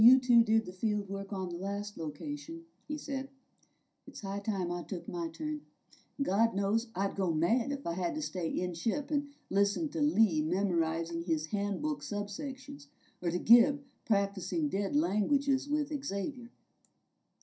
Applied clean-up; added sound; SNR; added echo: none; none; none; reverberation time 0.3 s.